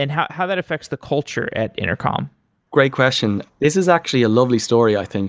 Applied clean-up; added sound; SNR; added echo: none; none; none; none.